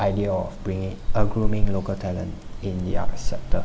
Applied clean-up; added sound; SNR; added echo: none; none; none; none.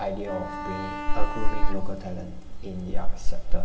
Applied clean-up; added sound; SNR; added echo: none; Bowed string instrument; 15 dB; reverberation time 0.7 s.